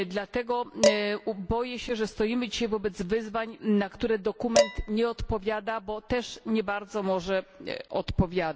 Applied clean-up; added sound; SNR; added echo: none; Dishes, pots, and pans; 3 dB; none.